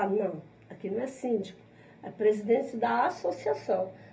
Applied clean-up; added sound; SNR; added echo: none; none; none; reverberation time 0.3 s.